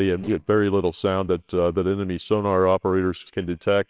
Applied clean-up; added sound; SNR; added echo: neural separator model SepFormer WHAMR!.